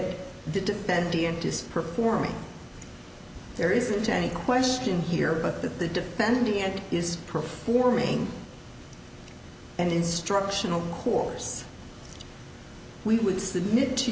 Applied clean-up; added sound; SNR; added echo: none; none; none; none.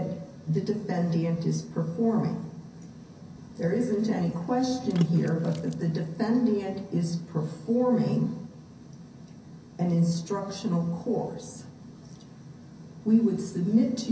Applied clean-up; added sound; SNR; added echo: none; Water / Splash, splatter; 18 dB; reverberation time 0.3 s.